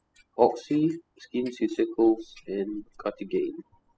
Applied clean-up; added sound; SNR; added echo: classical method spectral subtraction.